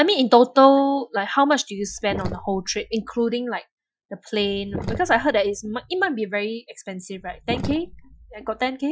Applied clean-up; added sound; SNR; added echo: classical method Wiener filter.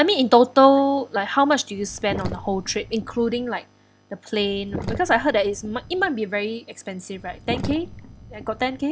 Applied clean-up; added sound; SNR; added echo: none; Sink (filling or washing); 12 dB; none.